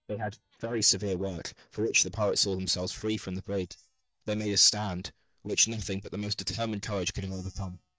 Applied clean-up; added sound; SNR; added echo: neural mask model DeepFilterNet 3.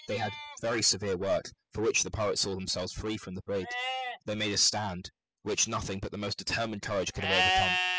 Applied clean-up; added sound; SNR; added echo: classical method spectral subtraction.